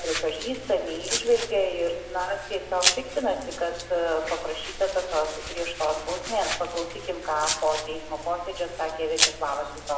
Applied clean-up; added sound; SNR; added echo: none; Domestic sounds, home sounds; 5 dB; reverberation time 1.0 s.